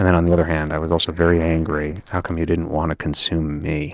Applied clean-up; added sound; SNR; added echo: neural separator model SepFormer DNS4.